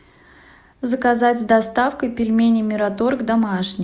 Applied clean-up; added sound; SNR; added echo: none; none; none; none.